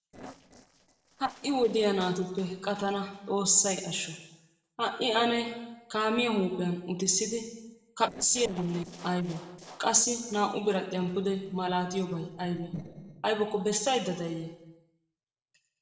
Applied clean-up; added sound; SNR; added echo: neural separator model SepFormer DNS4.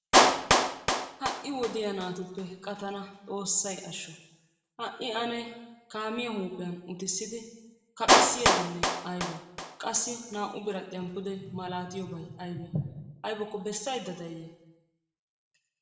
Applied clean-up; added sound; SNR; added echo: none; Clapping; -4 dB; reverberation time 0.9 s.